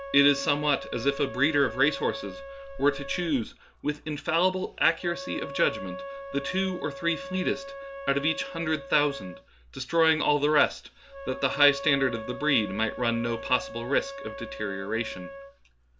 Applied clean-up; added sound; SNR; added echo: none; Wind instrument, woodwind instrument; 12 dB; none.